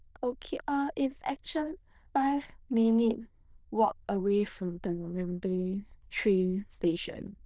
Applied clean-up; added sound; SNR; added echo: neural diffusion model UNIVERSE++.